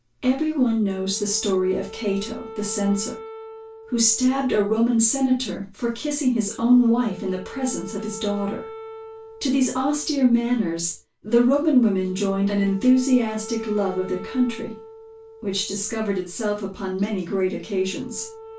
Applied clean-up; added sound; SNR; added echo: none; Wind instrument, woodwind instrument; 18 dB; reverberation time 0.2 s.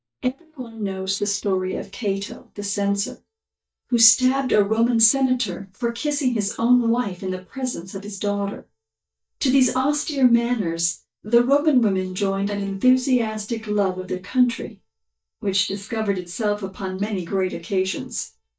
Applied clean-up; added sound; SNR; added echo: neural mask model DeepFilterNet 3.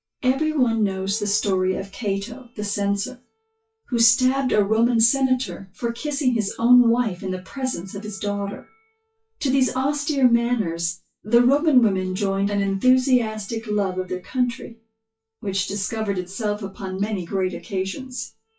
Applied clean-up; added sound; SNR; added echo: classical method WPE with log-MMSE.